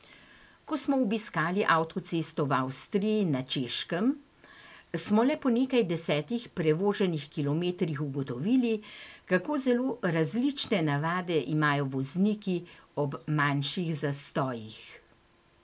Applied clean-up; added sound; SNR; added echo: none; none; none; none.